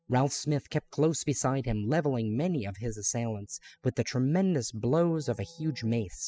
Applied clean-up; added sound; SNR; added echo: classical method spectral subtraction.